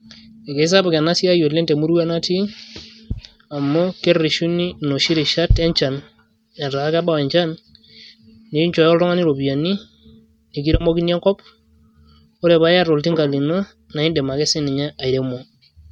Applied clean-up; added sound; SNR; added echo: neural mask model RNNoise.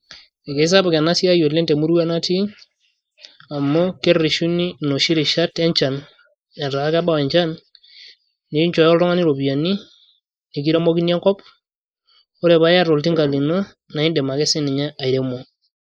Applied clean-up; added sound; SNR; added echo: neural mask model Resemble Enhance denoiser.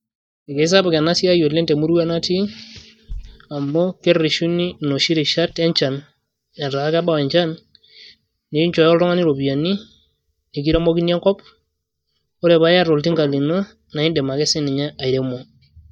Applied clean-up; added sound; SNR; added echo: neural mask model DeepFilterNet 3.